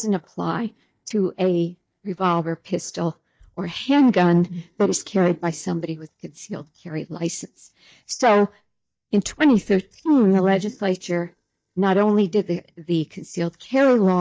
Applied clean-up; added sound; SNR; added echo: neural mask model DeepFilterNet 3.